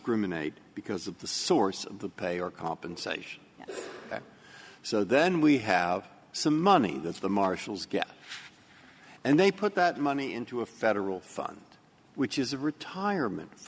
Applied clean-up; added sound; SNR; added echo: none; none; none; none.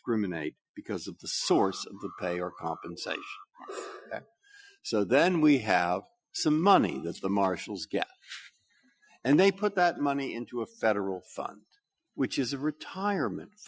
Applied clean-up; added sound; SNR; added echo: classical method Wiener filter.